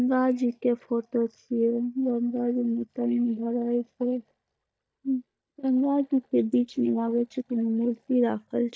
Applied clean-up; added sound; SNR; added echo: neural mask model DeepFilterNet 3.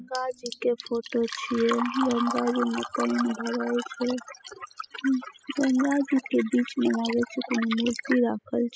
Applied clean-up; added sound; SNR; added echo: classical method spectral subtraction.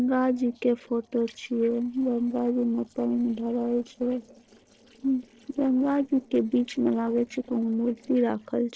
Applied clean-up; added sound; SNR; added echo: neural separator model SepFormer DNS4.